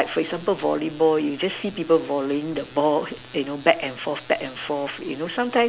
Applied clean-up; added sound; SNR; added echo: none; none; none; none.